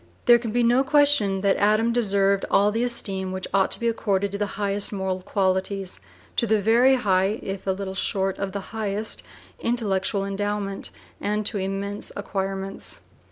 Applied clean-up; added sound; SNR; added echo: none; none; none; none.